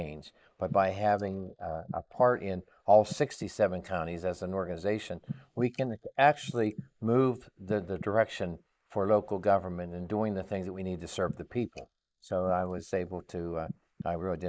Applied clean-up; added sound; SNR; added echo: neural mask model Resemble Enhance denoiser.